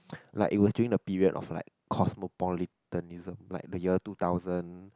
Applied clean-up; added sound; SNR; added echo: none; none; none; none.